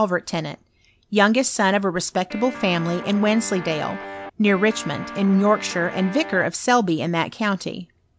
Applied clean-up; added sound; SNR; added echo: none; Guitar; 12 dB; none.